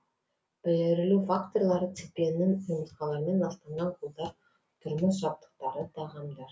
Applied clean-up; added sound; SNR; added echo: none; none; none; none.